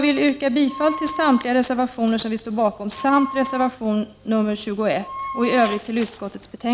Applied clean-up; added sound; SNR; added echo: none; Wind instrument, woodwind instrument; 12 dB; none.